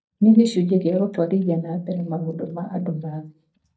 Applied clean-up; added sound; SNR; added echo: neural mask model DeepFilterNet 3.